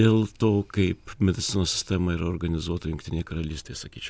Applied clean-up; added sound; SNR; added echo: none; none; none; none.